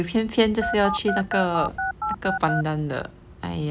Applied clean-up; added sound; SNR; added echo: none; Telephone; 3 dB; none.